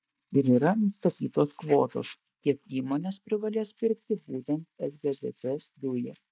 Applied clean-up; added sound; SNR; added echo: neural mask model DeepFilterNet 3.